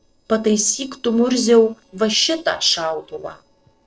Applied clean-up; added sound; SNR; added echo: neural separator model SepFormer DNS4.